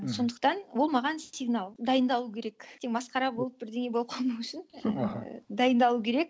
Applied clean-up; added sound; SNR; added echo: none; none; none; none.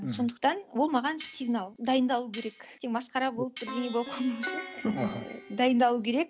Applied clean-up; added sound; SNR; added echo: none; Plucked string instrument + Cutlery, silverware; 13 dB; none.